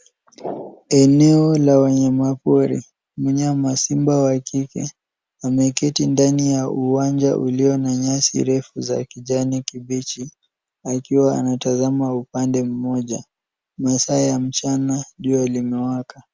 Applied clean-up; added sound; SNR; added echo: none; none; none; none.